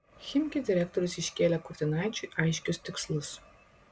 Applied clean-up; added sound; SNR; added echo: none; none; none; none.